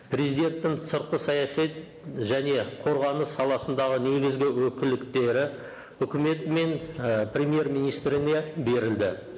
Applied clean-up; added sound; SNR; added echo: none; none; none; none.